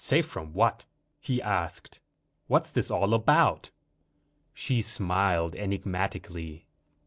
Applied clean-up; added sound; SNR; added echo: none; none; none; none.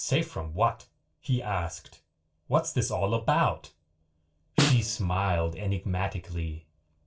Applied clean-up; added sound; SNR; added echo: none; Snare drum; 1 dB; reverberation time 0.2 s.